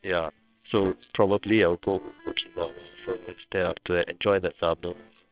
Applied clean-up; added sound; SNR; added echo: neural separator model SepFormer WHAMR!.